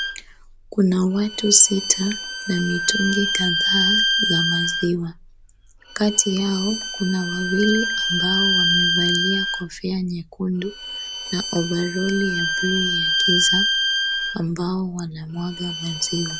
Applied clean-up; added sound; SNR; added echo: none; Bowed string instrument; 1 dB; none.